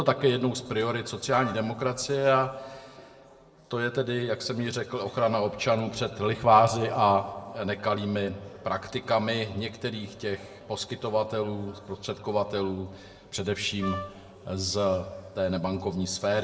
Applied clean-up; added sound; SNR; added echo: none; Wind instrument, woodwind instrument; 10 dB; reverberation time 1.2 s.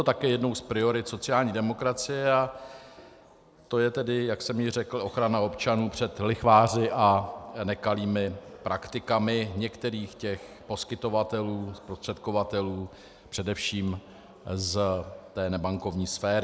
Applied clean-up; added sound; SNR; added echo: none; none; none; none.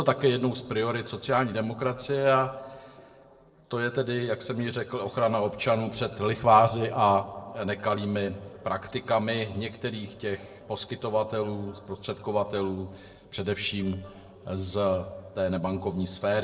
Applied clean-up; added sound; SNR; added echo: neural separator model SepFormer DNS4.